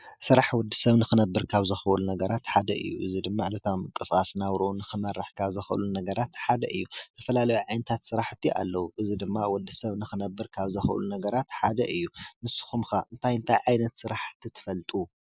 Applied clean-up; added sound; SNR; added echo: none; none; none; none.